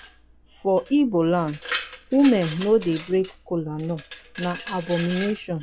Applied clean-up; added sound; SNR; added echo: none; Glass; 11 dB; none.